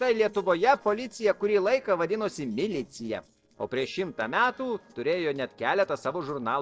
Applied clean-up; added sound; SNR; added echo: neural separator model SepFormer DNS4.